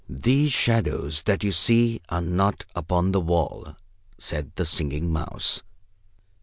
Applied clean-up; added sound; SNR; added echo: none; none; none; none.